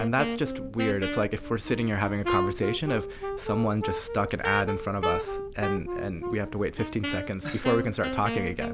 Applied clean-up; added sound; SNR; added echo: none; Wind instrument, woodwind instrument; 4 dB; none.